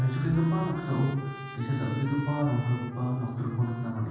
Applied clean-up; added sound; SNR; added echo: none; Trumpet; 16 dB; reverberation time 1.2 s.